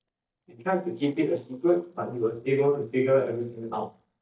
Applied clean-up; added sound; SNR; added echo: neural mask model DeepFilterNet 3.